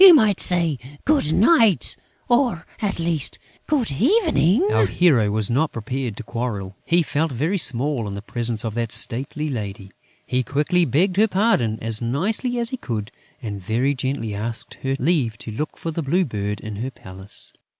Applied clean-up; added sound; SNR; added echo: none; none; none; none.